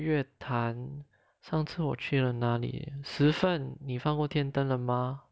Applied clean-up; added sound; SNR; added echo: none; none; none; none.